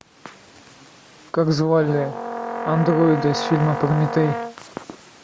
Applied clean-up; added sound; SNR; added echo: none; Brass instrument; 6 dB; none.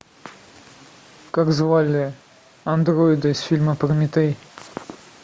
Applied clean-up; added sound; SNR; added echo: none; none; none; none.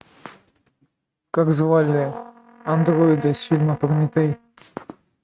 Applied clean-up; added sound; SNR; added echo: neural mask model RNNoise.